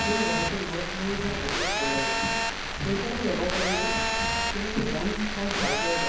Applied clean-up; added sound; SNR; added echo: none; Telephone; -1 dB; reverberation time 1.2 s.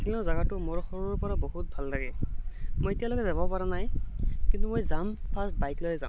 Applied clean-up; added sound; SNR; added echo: none; none; none; none.